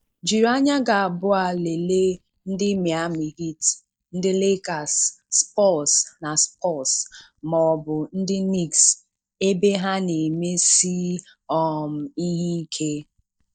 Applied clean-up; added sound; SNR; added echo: neural mask model DeepFilterNet 3.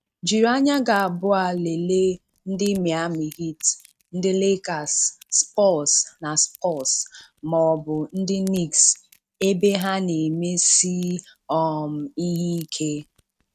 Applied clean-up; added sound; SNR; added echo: neural mask model RNNoise.